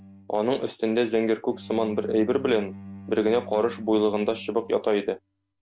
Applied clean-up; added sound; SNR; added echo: none; Bowed string instrument; 18 dB; none.